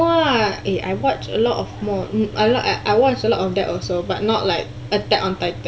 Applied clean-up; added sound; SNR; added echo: none; none; none; none.